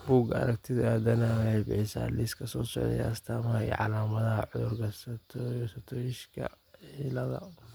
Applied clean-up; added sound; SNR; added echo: none; none; none; none.